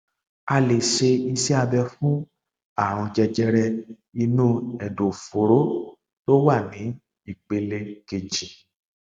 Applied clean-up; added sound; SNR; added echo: none; none; none; none.